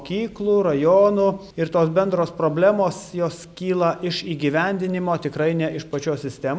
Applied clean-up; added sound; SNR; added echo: none; none; none; none.